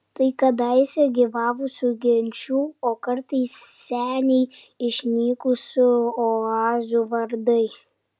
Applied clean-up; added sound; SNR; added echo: none; none; none; none.